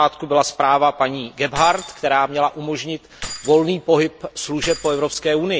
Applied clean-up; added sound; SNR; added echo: none; Keys jangling; 16 dB; none.